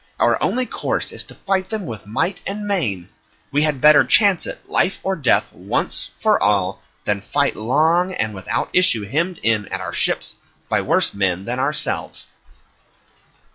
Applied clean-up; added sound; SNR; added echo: classical method log-MMSE.